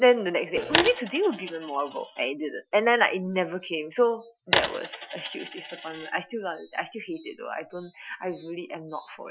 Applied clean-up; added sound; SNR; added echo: classical method Wiener filter.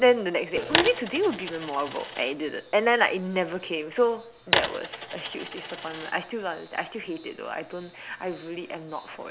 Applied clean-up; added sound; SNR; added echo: none; Coin (dropping); 3 dB; none.